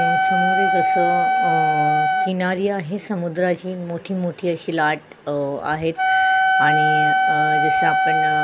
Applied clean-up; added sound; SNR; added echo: none; Wind instrument, woodwind instrument; -5 dB; none.